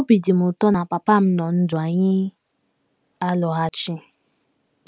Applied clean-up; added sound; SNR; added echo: none; none; none; none.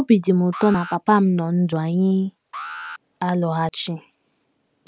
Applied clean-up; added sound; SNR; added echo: none; Alarm; 17 dB; none.